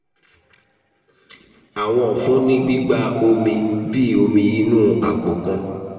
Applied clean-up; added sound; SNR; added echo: none; none; none; reverberation time 2.2 s.